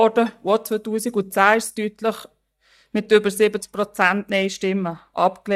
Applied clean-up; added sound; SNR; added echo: neural mask model DeepFilterNet 3.